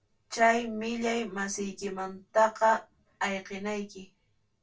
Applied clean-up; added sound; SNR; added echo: none; none; none; reverberation time 0.2 s.